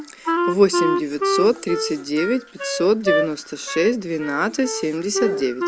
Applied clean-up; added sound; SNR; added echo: none; Wind instrument, woodwind instrument; 3 dB; none.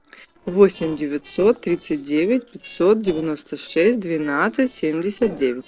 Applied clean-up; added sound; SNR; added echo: neural separator model SepFormer DNS4.